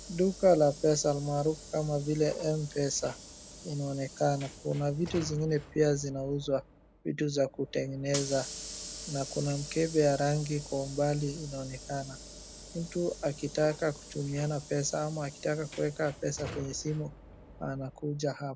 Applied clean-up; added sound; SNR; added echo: none; Sliding door / Hiss; 14 dB; none.